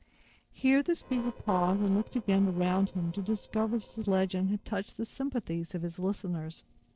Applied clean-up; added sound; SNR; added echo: neural separator model SepFormer DNS4.